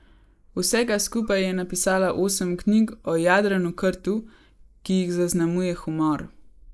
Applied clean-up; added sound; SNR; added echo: neural mask model Resemble Enhance denoiser.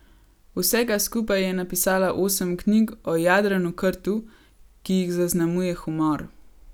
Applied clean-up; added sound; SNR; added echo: none; none; none; none.